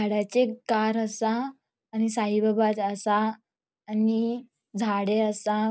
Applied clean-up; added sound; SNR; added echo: none; none; none; none.